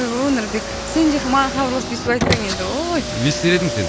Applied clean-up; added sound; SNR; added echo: none; Car; 5 dB; none.